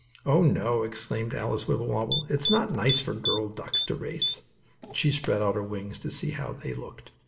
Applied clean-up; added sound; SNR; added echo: none; Typing; 4 dB; reverberation time 0.7 s.